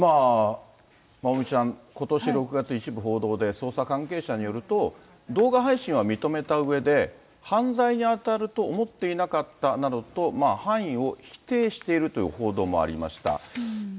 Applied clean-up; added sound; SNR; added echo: none; none; none; none.